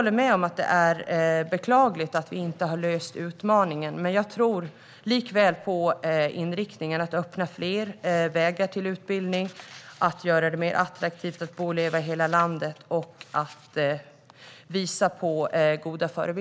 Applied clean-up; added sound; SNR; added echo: none; none; none; none.